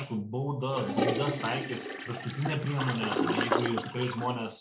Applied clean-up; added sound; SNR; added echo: none; Toilet flush; 0 dB; none.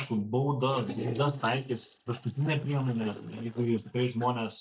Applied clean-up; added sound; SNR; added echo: neural mask model DeepFilterNet 3.